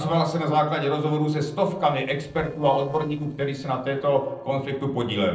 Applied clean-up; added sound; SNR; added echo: neural separator model SepFormer DNS4.